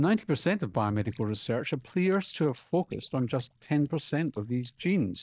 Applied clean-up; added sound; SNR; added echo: neural mask model DeepFilterNet 3.